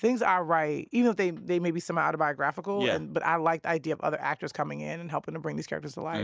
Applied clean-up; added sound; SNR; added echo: none; none; none; none.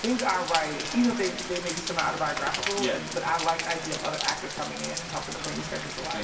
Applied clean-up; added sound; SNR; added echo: none; Rain; 4 dB; reverberation time 0.8 s.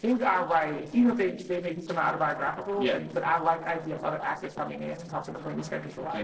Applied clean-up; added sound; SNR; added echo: neural separator model SepFormer DNS4.